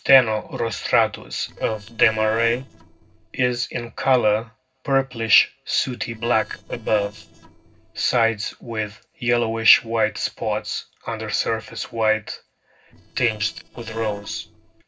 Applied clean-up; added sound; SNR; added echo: neural separator model SepFormer DNS4.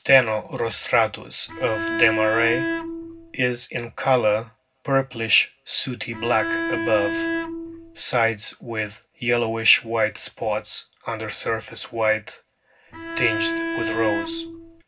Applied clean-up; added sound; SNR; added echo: none; Bowed string instrument; 3 dB; reverberation time 0.4 s.